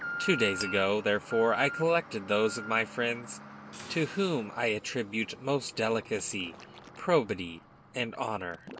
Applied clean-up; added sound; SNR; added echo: none; Alarm + Glass; 12 dB; none.